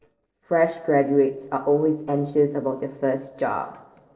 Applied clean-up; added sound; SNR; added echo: neural separator model SepFormer DNS4.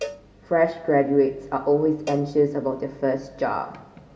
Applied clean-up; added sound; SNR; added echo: none; Cowbell; 17 dB; reverberation time 1.5 s.